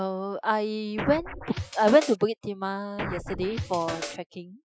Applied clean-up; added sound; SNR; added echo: classical method Wiener filter.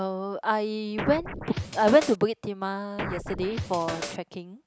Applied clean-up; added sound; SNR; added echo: none; Scratching (performance technique); 7 dB; none.